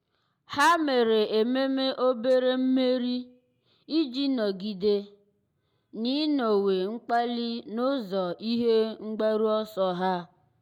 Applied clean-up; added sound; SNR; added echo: none; none; none; none.